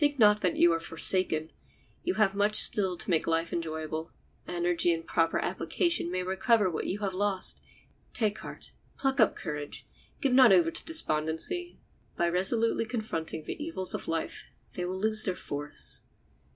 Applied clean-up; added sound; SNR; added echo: none; none; none; none.